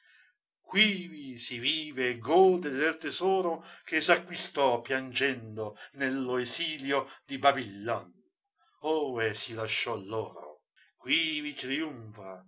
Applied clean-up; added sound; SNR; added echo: none; none; none; none.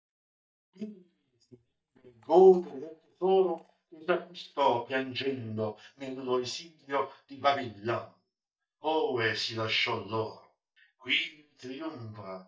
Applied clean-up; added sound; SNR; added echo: neural mask model DeepFilterNet 3.